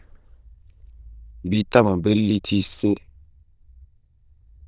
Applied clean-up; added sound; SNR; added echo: neural diffusion model UNIVERSE++.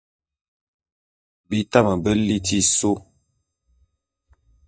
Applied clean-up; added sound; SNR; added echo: neural mask model DeepFilterNet 3.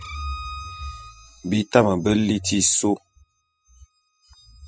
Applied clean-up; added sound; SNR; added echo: classical method spectral subtraction.